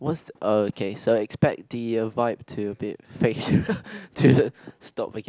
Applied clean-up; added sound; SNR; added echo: none; none; none; none.